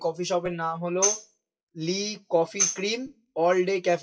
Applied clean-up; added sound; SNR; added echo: classical method WPE with log-MMSE.